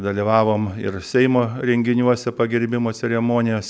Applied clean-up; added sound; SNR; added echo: none; none; none; none.